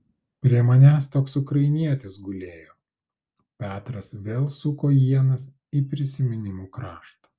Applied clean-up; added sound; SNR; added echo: none; none; none; none.